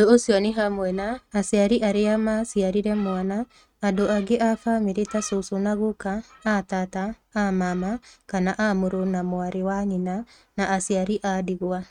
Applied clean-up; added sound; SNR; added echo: neural mask model RNNoise.